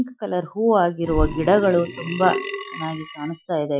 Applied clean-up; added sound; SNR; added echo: classical method Wiener filter.